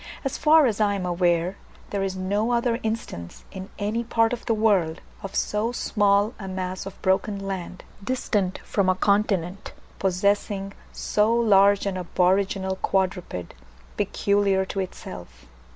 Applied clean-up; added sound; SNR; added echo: none; none; none; none.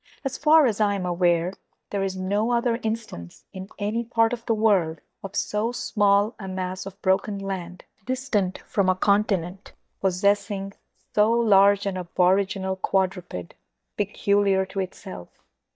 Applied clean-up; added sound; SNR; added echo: neural mask model DeepFilterNet 3.